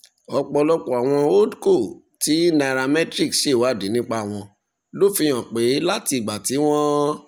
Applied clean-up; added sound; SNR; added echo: none; none; none; none.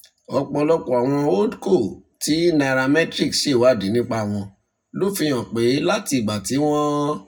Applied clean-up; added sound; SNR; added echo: none; none; none; reverberation time 0.3 s.